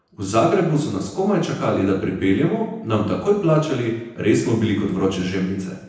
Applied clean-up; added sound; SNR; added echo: none; none; none; reverberation time 0.9 s.